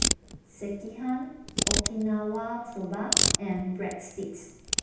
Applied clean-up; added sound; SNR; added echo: none; Ratchet, pawl; -3 dB; reverberation time 0.8 s.